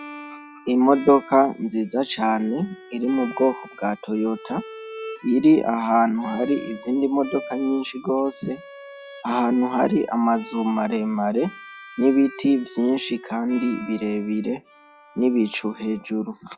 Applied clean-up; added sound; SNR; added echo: classical method log-MMSE.